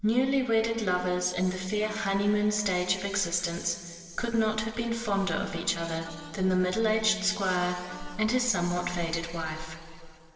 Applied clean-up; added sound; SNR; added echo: neural separator model SepFormer DNS4.